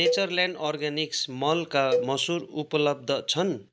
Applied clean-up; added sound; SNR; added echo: none; Cowbell; 6 dB; none.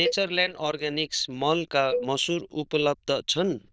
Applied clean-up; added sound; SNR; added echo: neural diffusion model UNIVERSE++.